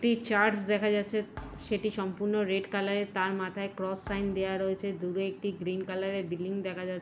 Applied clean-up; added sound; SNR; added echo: none; Thump, thud; 19 dB; none.